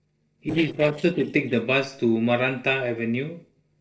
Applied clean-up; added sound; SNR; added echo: neural separator model SepFormer DNS4.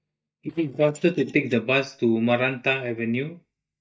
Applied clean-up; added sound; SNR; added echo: neural mask model DeepFilterNet 3.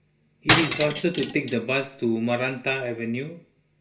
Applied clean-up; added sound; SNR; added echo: none; Cutlery, silverware; -4 dB; reverberation time 0.2 s.